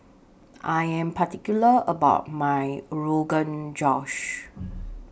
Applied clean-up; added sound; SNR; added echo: none; none; none; none.